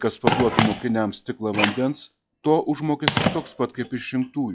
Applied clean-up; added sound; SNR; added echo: classical method log-MMSE.